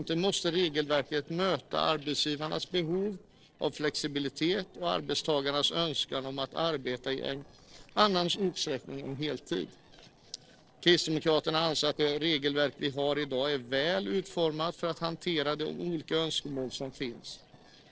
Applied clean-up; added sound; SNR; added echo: neural separator model SepFormer DNS4.